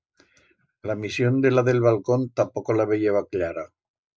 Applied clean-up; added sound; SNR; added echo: none; none; none; none.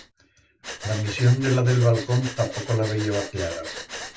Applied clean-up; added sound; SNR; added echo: none; Breathing; 12 dB; reverberation time 0.2 s.